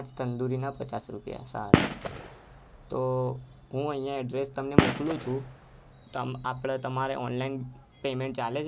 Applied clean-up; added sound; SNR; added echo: none; Gunshot, gunfire; -3 dB; none.